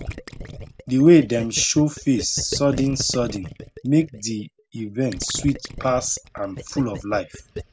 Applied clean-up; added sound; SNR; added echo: none; Gurgling; 13 dB; none.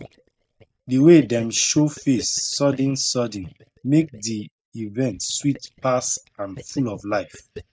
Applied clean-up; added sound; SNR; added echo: neural mask model DeepFilterNet 3.